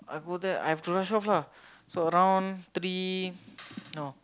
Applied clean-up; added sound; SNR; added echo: none; none; none; none.